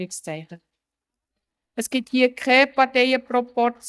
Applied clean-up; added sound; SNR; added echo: neural mask model DeepFilterNet 3.